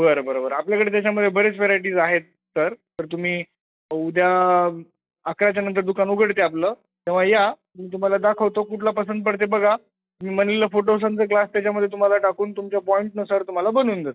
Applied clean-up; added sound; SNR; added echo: classical method log-MMSE.